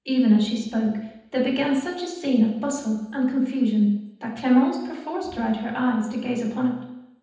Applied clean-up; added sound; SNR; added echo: none; none; none; reverberation time 0.9 s.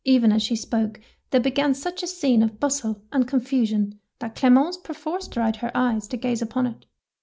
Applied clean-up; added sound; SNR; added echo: none; none; none; none.